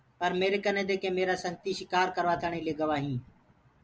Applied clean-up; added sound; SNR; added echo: none; none; none; none.